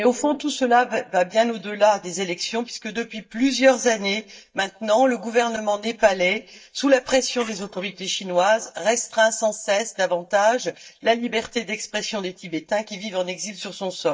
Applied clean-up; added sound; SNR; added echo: neural mask model DeepFilterNet 3.